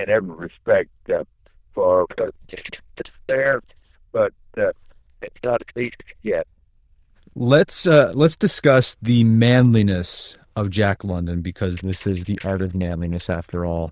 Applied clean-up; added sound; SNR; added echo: neural diffusion model UNIVERSE++.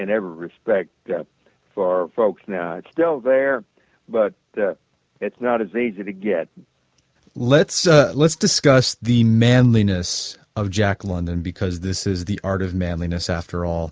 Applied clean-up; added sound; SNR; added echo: none; none; none; none.